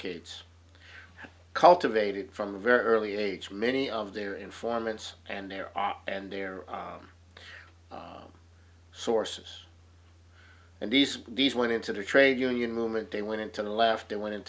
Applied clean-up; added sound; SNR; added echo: none; none; none; none.